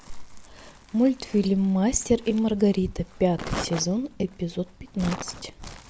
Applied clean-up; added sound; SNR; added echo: none; Crumpling, crinkling; 15 dB; none.